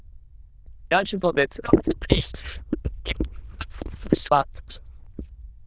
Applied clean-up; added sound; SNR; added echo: neural diffusion model UNIVERSE++.